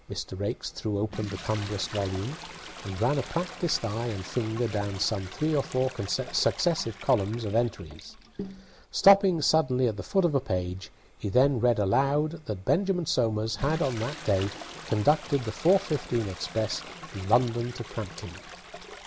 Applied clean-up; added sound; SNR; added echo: none; Toilet flush; 16 dB; none.